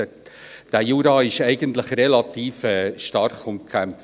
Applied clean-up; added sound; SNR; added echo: none; none; none; none.